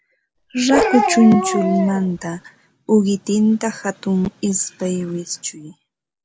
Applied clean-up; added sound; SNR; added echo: none; Bark; 3 dB; none.